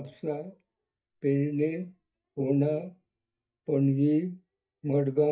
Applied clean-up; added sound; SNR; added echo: neural mask model DeepFilterNet 3.